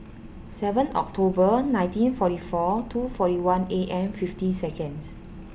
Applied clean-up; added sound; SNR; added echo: none; none; none; none.